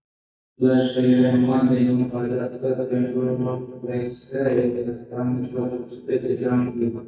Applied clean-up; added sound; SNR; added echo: neural mask model DeepFilterNet 3.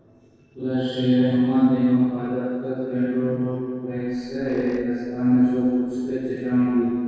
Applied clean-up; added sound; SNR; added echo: neural separator model SepFormer DNS4.